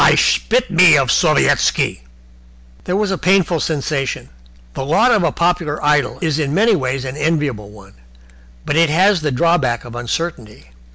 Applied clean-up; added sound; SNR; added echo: none; none; none; none.